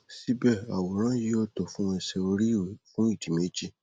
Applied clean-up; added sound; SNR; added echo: none; none; none; none.